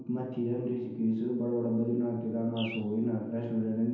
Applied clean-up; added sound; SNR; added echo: none; Bird; 17 dB; reverberation time 0.9 s.